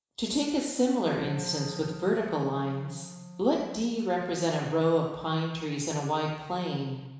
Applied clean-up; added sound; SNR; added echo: none; Wind instrument, woodwind instrument; 14 dB; reverberation time 1.0 s.